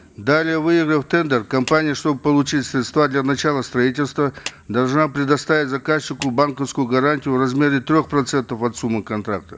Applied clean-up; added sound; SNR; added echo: none; Clapping; 20 dB; none.